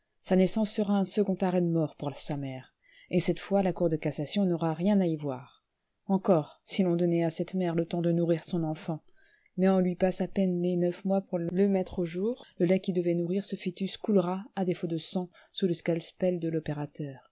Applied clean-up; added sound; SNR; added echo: none; none; none; none.